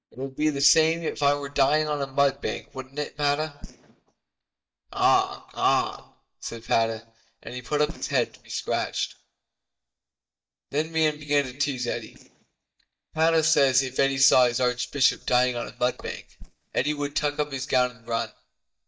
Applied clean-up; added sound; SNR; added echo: neural mask model DeepFilterNet 3.